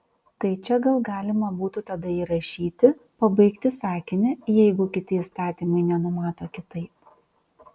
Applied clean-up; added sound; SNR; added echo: none; none; none; none.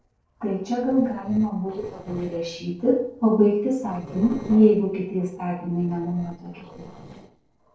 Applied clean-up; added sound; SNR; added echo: neural separator model SepFormer DNS4.